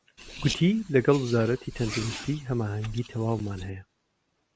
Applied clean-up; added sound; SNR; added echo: none; Car; 13 dB; none.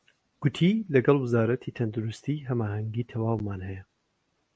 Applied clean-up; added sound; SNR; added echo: none; none; none; none.